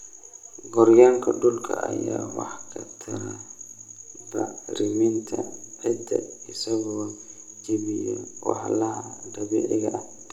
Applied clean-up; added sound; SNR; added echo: none; none; none; reverberation time 1.1 s.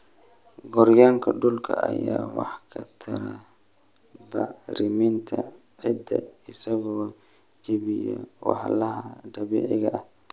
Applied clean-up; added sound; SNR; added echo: none; none; none; none.